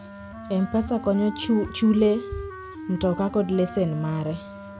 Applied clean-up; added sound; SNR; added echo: none; Wind instrument, woodwind instrument; 14 dB; none.